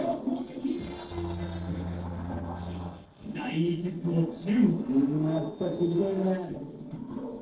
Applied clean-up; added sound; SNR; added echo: neural separator model SepFormer DNS4.